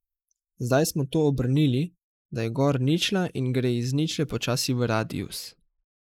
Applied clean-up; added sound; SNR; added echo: neural mask model Resemble Enhance denoiser.